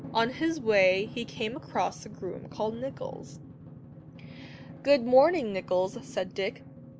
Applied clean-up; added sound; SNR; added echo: none; Drum; 15 dB; none.